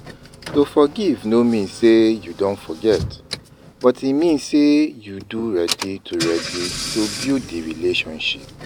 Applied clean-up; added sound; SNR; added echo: none; Engine / Car; 13 dB; none.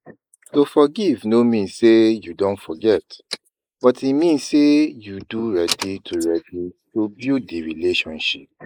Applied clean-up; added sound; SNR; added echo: neural mask model Resemble Enhance denoiser.